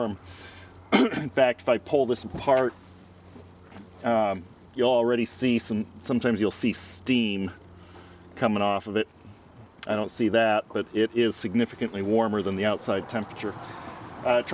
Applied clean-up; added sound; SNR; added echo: none; none; none; none.